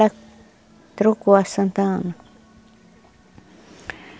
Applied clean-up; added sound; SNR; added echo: none; none; none; none.